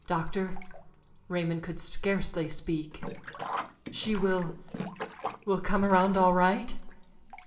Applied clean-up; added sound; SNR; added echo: none; Sink (filling or washing); 13 dB; reverberation time 0.5 s.